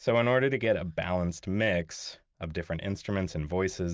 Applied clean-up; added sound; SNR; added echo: none; none; none; none.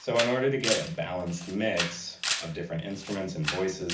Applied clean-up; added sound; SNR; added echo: none; Camera; 5 dB; reverberation time 0.4 s.